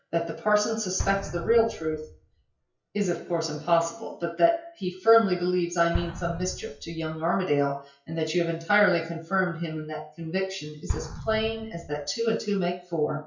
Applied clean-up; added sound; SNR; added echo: classical method WPE with log-MMSE.